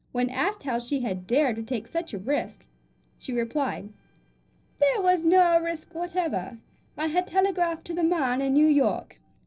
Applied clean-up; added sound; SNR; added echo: neural separator model SepFormer DNS4.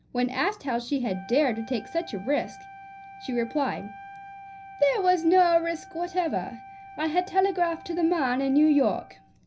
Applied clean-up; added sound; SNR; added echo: none; Wind instrument, woodwind instrument; 19 dB; reverberation time 0.5 s.